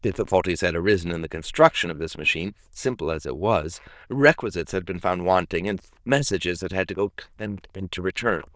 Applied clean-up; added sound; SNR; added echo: neural diffusion model UNIVERSE++.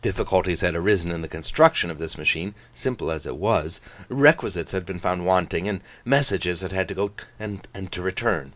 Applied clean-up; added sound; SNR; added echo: none; none; none; none.